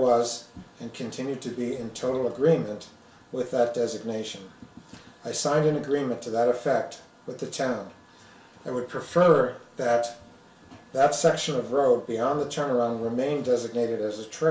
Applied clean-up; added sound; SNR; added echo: none; none; none; reverberation time 0.3 s.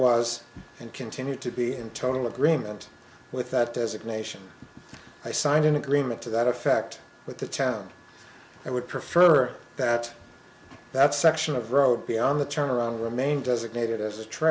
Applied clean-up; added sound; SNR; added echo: none; none; none; none.